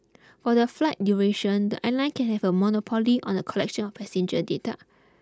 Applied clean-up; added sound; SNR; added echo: none; none; none; none.